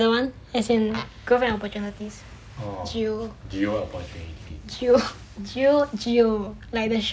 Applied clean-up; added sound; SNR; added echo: none; none; none; none.